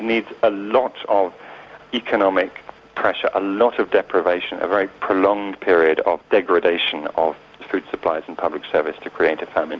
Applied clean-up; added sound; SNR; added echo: none; none; none; none.